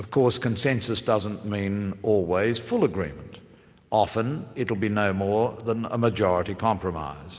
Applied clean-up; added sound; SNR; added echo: none; none; none; none.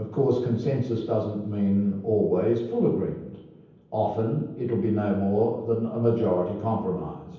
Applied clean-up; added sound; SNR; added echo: none; none; none; reverberation time 0.9 s.